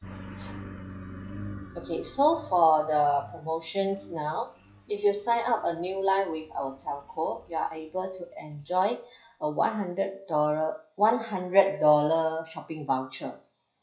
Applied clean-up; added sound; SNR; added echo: classical method WPE with log-MMSE.